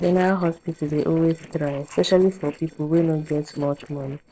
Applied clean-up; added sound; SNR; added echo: neural separator model SepFormer DNS4.